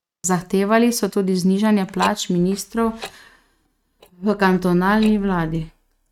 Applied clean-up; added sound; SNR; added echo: neural mask model RNNoise.